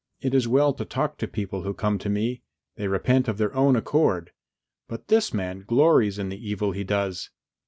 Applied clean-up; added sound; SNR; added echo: none; none; none; none.